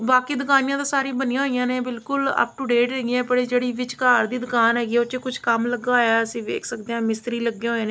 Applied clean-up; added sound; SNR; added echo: none; none; none; none.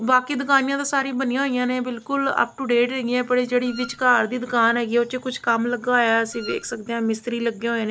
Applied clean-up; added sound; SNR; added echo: none; Wind instrument, woodwind instrument; 17 dB; none.